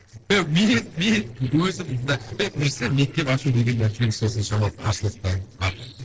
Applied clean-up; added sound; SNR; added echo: neural separator model SepFormer DNS4.